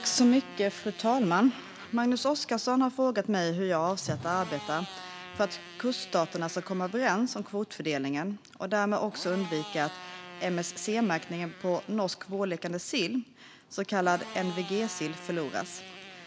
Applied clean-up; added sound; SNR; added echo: none; Motorcycle; 17 dB; none.